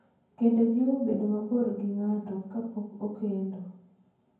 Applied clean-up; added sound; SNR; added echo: none; none; none; reverberation time 0.9 s.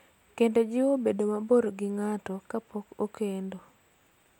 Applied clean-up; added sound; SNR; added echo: none; none; none; none.